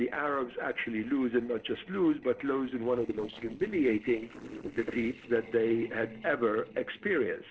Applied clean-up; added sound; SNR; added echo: neural separator model SepFormer DNS4.